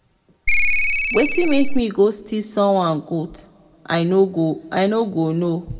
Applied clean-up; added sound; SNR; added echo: none; Ringtone; -3 dB; reverberation time 1.4 s.